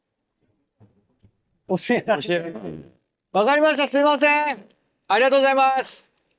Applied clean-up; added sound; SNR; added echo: neural mask model DeepFilterNet 3.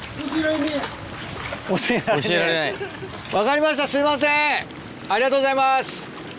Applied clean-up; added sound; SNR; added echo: none; none; none; none.